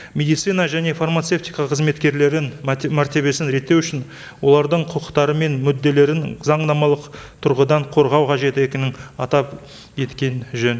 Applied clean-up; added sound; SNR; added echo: none; none; none; none.